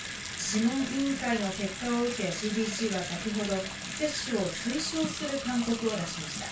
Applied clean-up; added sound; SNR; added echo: none; Bathtub (filling or washing) / Sink (filling or washing) / Water tap, faucet; 6 dB; reverberation time 0.2 s.